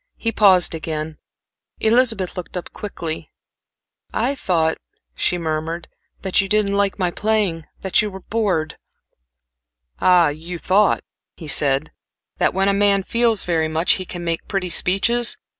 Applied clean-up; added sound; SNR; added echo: none; none; none; none.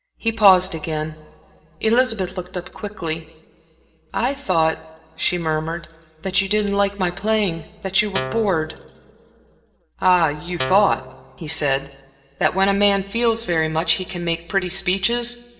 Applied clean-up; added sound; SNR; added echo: none; Guitar; 8 dB; reverberation time 2.9 s.